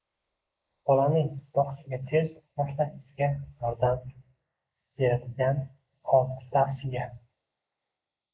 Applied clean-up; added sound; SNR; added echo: neural mask model Resemble Enhance denoiser.